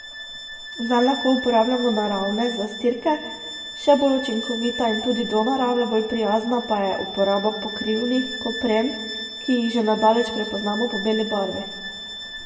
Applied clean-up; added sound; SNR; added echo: none; Bowed string instrument; 10 dB; reverberation time 1.4 s.